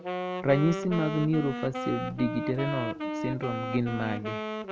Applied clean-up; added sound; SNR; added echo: none; Wind instrument, woodwind instrument; 5 dB; none.